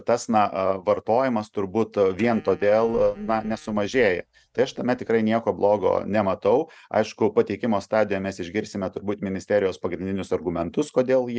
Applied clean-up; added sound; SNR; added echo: neural mask model RNNoise.